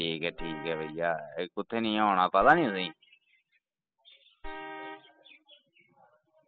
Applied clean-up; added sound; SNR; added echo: classical method spectral subtraction.